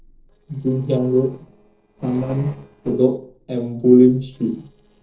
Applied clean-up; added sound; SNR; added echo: neural separator model SepFormer DNS4.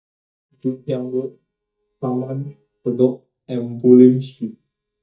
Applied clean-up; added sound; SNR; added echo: neural mask model DeepFilterNet 3.